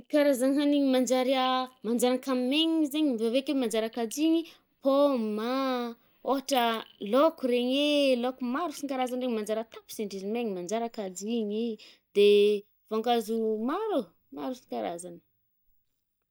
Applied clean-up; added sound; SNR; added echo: neural mask model DeepFilterNet 3.